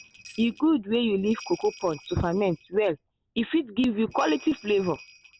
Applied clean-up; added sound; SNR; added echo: none; Bell; 18 dB; none.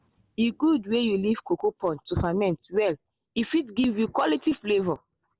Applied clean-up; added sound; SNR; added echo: none; none; none; none.